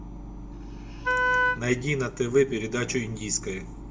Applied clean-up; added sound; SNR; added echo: none; Wind instrument, woodwind instrument; -1 dB; reverberation time 0.4 s.